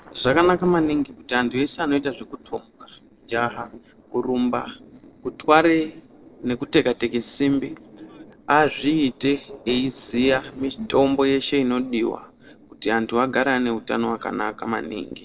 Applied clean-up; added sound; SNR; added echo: neural separator model SepFormer DNS4.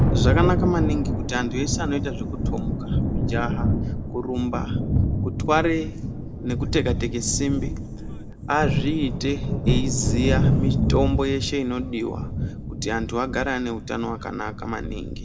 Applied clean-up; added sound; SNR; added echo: none; Thunder; -3 dB; reverberation time 0.3 s.